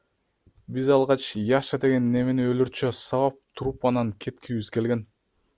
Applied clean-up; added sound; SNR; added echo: none; none; none; none.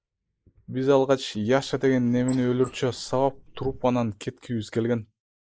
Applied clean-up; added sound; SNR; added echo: neural mask model Resemble Enhance denoiser.